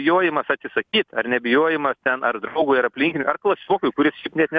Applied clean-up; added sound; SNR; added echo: none; none; none; none.